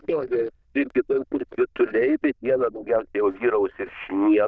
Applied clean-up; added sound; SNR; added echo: neural diffusion model UNIVERSE++.